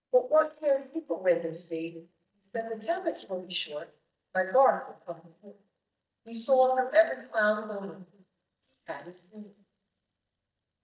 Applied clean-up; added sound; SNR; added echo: neural mask model DeepFilterNet 3.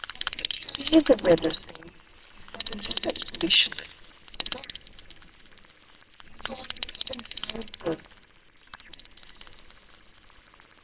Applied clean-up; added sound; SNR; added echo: neural separator model SepFormer WHAMR!.